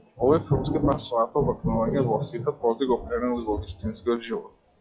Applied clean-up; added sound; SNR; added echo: classical method log-MMSE.